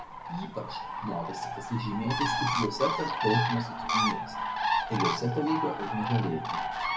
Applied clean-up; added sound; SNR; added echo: none; Bird; -1 dB; reverberation time 1.2 s.